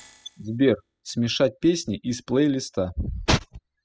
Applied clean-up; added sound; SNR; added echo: classical method spectral subtraction.